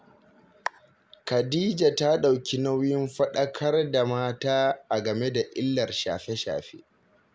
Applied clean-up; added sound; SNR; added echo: none; none; none; none.